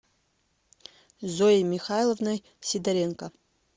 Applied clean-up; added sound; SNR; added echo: none; none; none; none.